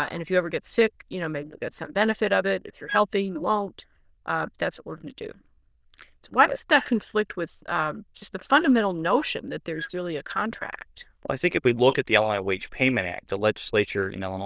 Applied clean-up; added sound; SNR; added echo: neural diffusion model UNIVERSE++.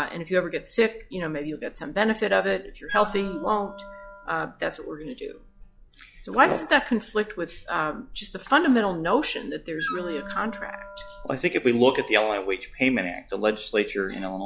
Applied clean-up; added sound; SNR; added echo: classical method log-MMSE.